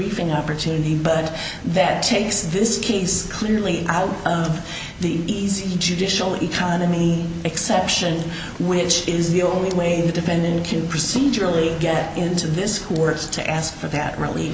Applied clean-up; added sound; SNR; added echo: none; none; none; none.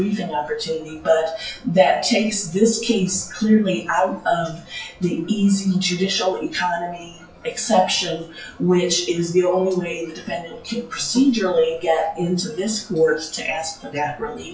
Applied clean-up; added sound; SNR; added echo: classical method WPE with log-MMSE.